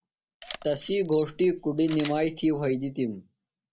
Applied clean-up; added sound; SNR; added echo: none; Camera; 15 dB; none.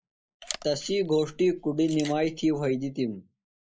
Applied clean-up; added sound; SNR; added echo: neural mask model Resemble Enhance denoiser.